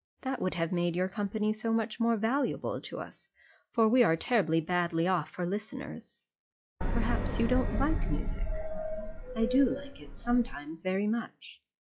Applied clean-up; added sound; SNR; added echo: classical method log-MMSE.